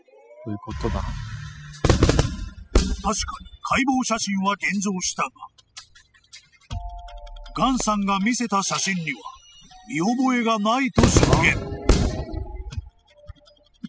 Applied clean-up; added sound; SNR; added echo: classical method spectral subtraction.